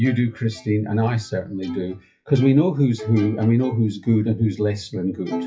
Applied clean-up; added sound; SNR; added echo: classical method WPE with log-MMSE.